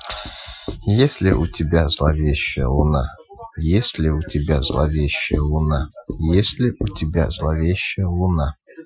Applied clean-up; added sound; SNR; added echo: classical method Wiener filter.